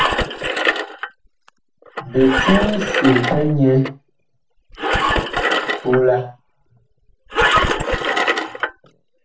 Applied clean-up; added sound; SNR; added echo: none; Engine; 0 dB; reverberation time 0.4 s.